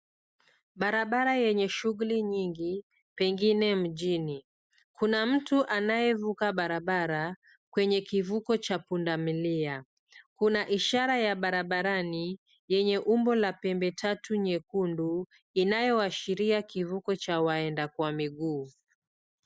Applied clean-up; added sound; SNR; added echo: none; none; none; none.